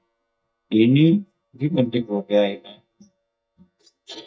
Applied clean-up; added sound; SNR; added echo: neural mask model DeepFilterNet 3.